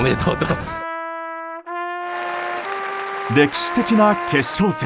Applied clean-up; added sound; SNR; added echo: none; Trumpet; 6 dB; none.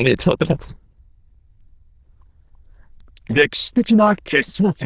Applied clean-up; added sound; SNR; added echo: neural diffusion model UNIVERSE++.